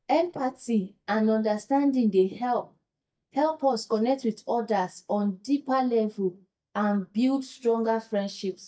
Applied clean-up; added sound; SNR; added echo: neural mask model DeepFilterNet 3.